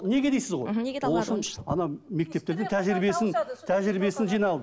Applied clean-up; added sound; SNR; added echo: none; none; none; none.